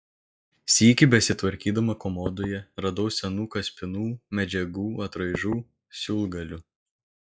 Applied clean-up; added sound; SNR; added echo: classical method log-MMSE.